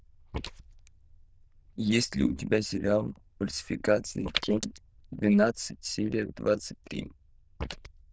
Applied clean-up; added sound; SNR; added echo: neural diffusion model UNIVERSE++.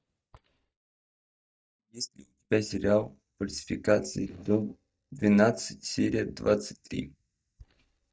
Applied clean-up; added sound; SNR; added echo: neural mask model DeepFilterNet 3.